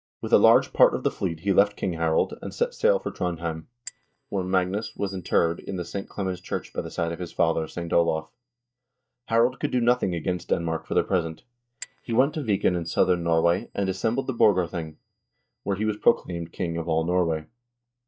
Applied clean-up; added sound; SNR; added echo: neural mask model DeepFilterNet 3.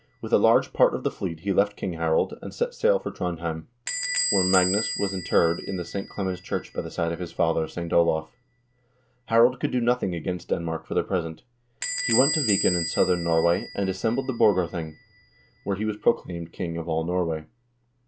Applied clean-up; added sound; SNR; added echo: none; Door / Bell; 9 dB; none.